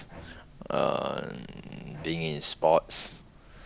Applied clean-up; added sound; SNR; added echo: none; Bowed string instrument + Boat, Water vehicle; 19 dB; none.